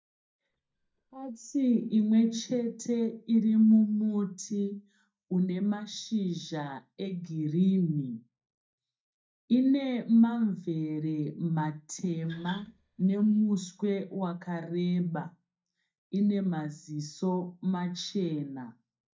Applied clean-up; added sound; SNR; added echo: neural mask model DeepFilterNet 3.